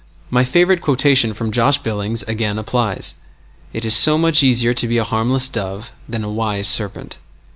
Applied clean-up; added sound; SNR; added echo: none; none; none; none.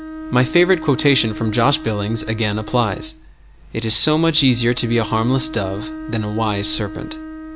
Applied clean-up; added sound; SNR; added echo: none; Bowed string instrument; 12 dB; none.